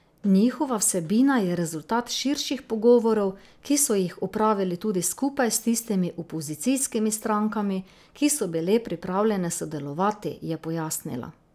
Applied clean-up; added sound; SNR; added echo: none; none; none; none.